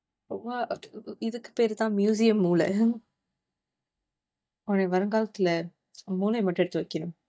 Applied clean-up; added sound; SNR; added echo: neural mask model DeepFilterNet 3.